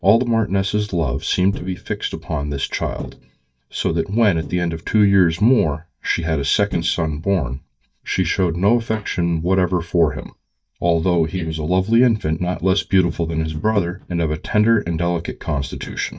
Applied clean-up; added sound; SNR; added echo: neural mask model DeepFilterNet 3.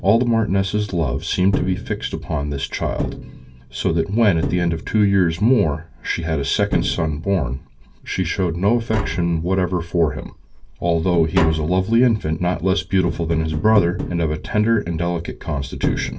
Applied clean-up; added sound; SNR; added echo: none; Tap; 10 dB; reverberation time 0.1 s.